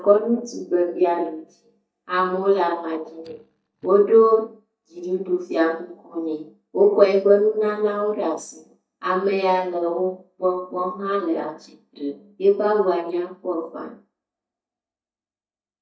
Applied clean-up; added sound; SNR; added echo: neural mask model DeepFilterNet 3.